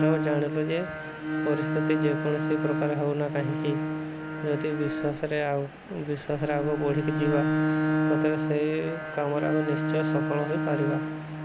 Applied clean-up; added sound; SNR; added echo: none; Bowed string instrument; 0 dB; none.